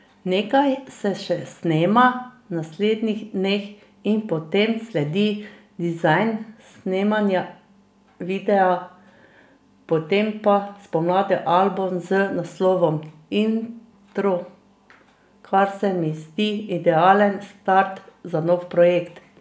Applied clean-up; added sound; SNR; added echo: none; none; none; none.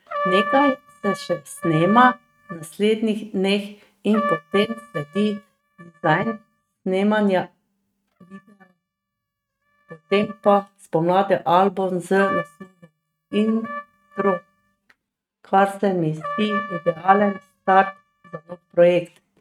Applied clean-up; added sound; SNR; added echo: neural mask model RNNoise.